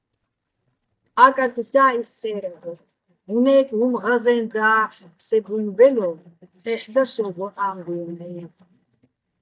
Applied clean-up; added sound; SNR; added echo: neural mask model DeepFilterNet 3.